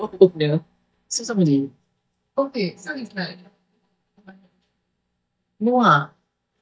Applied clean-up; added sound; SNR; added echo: neural mask model DeepFilterNet 3.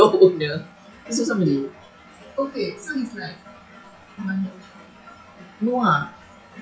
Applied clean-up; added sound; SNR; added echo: classical method WPE with log-MMSE.